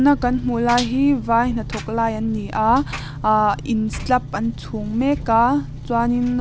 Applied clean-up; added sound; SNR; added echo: none; Engine; 10 dB; none.